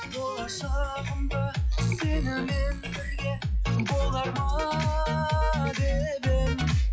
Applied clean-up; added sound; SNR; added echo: classical method log-MMSE.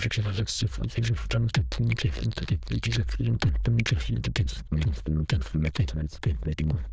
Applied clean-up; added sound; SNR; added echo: neural diffusion model UNIVERSE++.